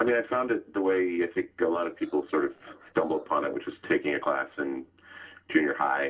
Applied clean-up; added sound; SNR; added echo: neural separator model SepFormer DNS4.